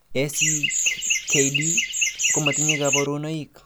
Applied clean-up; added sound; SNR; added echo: none; Chirp, tweet; -5 dB; none.